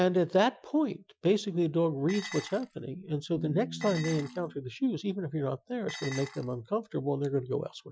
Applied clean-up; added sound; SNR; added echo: classical method Wiener filter.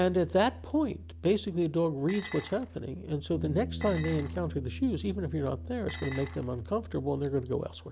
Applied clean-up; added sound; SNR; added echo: none; Bass guitar + Dishes, pots, and pans; 10 dB; none.